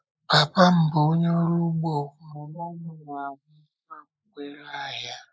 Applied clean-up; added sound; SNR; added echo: neural mask model Resemble Enhance denoiser.